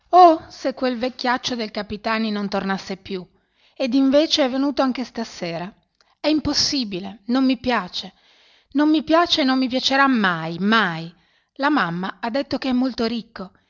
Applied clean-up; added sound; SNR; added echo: none; none; none; none.